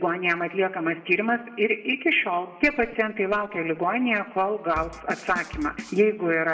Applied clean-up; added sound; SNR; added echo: none; Bass drum / Snare drum / Drum kit; 15 dB; reverberation time 1.2 s.